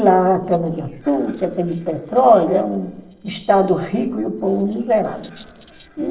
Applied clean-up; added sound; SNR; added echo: neural separator model SepFormer DNS4.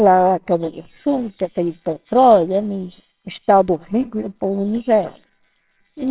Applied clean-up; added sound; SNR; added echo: neural separator model SepFormer WHAMR!.